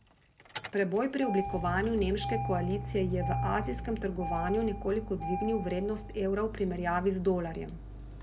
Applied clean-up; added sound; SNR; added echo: none; Engine starting; 6 dB; none.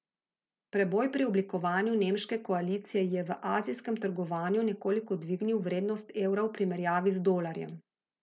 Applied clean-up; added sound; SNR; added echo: none; none; none; none.